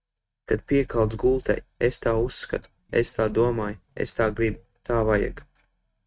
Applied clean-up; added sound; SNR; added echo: neural mask model RNNoise.